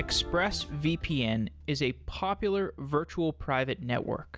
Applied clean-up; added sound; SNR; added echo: none; Bass guitar; 19 dB; none.